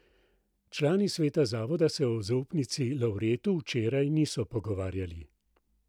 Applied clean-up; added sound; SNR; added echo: none; none; none; none.